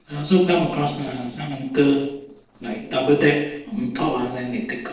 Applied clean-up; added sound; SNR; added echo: neural separator model SepFormer DNS4.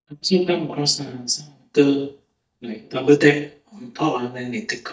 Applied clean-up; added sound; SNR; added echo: neural mask model DeepFilterNet 3.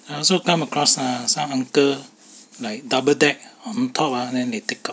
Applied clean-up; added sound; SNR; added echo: none; none; none; none.